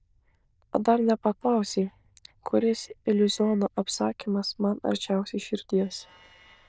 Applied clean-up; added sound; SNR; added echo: neural diffusion model UNIVERSE++.